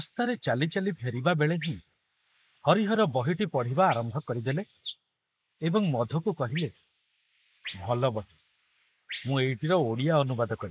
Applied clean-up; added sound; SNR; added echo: neural mask model Resemble Enhance denoiser.